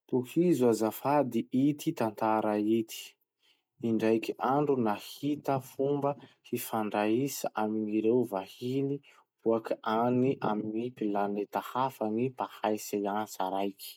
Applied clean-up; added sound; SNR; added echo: none; none; none; none.